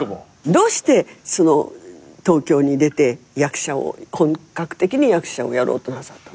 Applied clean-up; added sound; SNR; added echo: none; none; none; none.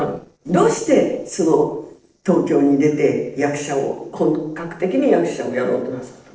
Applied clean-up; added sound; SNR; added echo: neural separator model SepFormer DNS4.